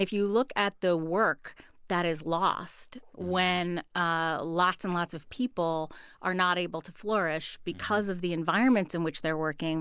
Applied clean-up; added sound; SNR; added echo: none; none; none; none.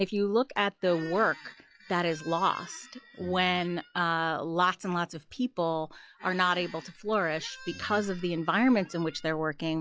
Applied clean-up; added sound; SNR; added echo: classical method log-MMSE.